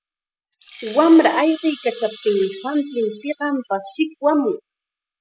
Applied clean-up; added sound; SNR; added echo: classical method spectral subtraction.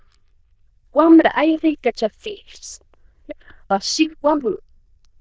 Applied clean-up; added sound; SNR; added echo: neural diffusion model UNIVERSE++.